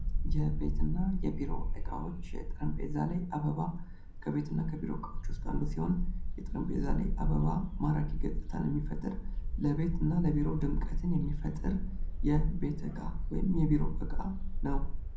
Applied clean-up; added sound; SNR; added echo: none; Bark; -2 dB; reverberation time 0.5 s.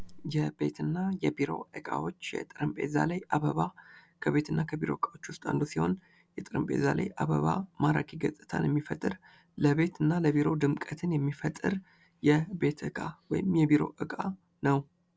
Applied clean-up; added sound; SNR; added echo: none; none; none; none.